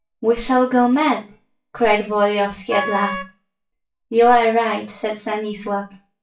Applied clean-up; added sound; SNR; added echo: classical method WPE with log-MMSE.